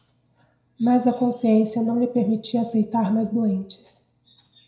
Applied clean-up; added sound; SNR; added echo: none; none; none; reverberation time 0.5 s.